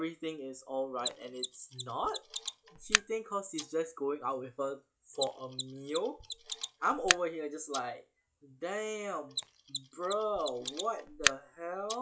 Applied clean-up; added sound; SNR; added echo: classical method log-MMSE.